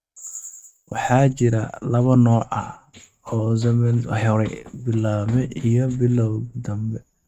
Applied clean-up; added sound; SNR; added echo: neural mask model RNNoise.